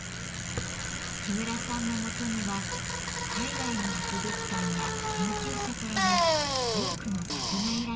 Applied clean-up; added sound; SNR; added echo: none; Bicycle; -4 dB; reverberation time 1.9 s.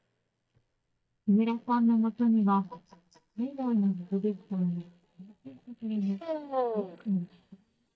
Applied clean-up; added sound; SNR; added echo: neural mask model DeepFilterNet 3.